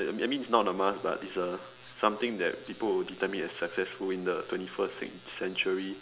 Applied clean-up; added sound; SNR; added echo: none; none; none; none.